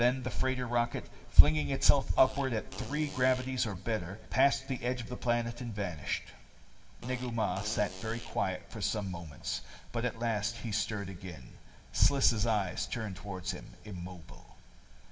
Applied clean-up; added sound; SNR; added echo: none; Fart; 18 dB; reverberation time 0.9 s.